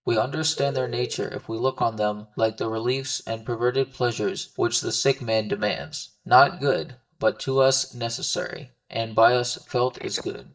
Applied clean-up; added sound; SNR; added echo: neural mask model DeepFilterNet 3.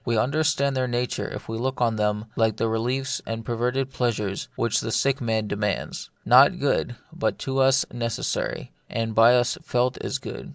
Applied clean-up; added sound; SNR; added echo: none; none; none; none.